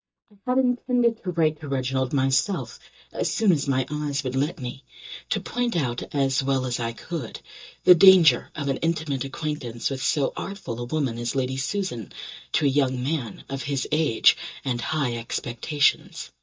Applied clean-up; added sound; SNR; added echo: neural mask model DeepFilterNet 3.